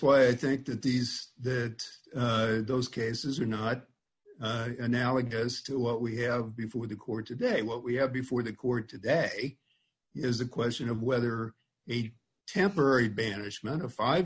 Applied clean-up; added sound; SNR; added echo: none; none; none; none.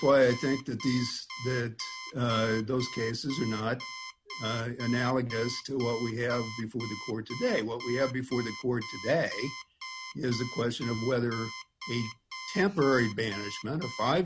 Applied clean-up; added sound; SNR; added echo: none; Alarm; 12 dB; none.